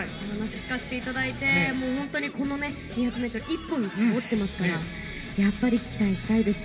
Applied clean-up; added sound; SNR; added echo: none; Electric guitar; 20 dB; reverberation time 1.8 s.